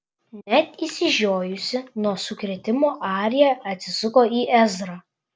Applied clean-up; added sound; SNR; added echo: none; none; none; none.